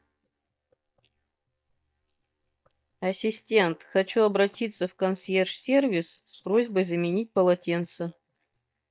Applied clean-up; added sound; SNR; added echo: neural mask model DeepFilterNet 3.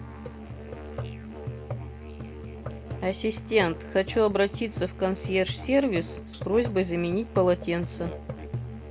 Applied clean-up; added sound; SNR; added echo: none; Musical instrument; 8 dB; none.